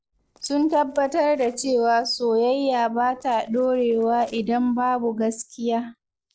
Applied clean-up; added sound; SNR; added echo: neural separator model SepFormer DNS4.